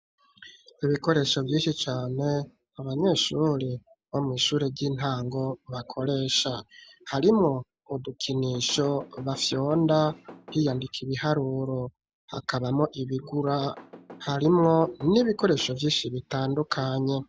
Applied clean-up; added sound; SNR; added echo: none; Knock / Wood; 19 dB; none.